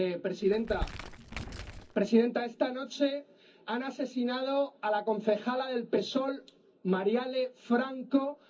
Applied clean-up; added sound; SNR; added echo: none; Crumpling, crinkling; 10 dB; reverberation time 0.4 s.